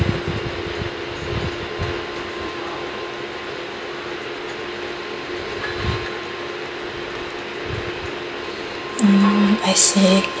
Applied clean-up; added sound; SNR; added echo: none; none; none; none.